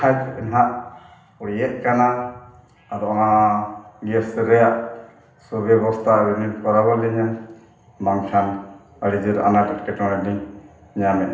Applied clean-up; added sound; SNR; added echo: none; none; none; reverberation time 0.8 s.